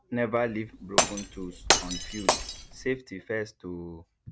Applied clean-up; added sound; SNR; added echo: none; Glass; -5 dB; none.